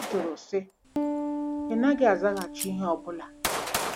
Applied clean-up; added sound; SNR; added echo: none; Piano + Gunshot, gunfire; 4 dB; none.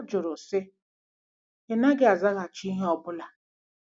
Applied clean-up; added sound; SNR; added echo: none; none; none; none.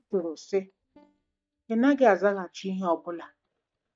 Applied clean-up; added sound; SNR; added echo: neural mask model DeepFilterNet 3.